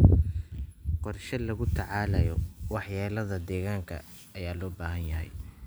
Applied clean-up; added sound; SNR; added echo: none; none; none; none.